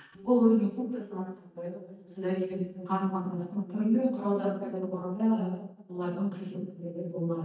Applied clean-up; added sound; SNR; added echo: neural mask model DeepFilterNet 3.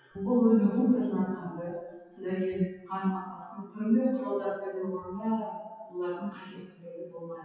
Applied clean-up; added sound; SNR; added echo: classical method WPE with log-MMSE.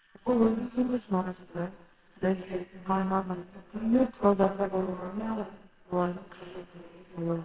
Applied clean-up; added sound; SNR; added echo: neural separator model SepFormer WHAMR!.